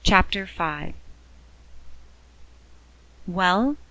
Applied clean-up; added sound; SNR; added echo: none; none; none; none.